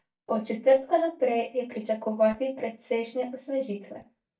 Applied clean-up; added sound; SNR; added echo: neural mask model DeepFilterNet 3.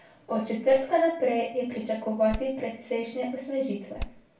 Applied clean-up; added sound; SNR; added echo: none; Hammer; 8 dB; reverberation time 0.4 s.